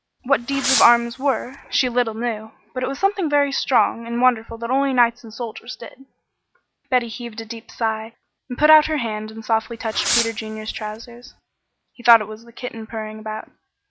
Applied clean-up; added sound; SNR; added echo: none; Fireworks; 6 dB; none.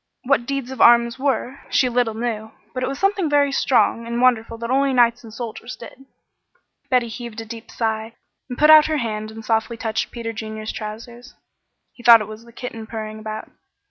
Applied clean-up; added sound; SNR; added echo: none; none; none; none.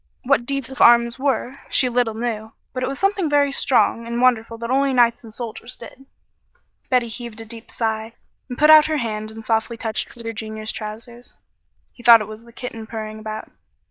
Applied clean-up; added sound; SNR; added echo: neural diffusion model UNIVERSE++.